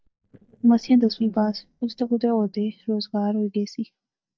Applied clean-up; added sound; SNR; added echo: neural mask model DeepFilterNet 3.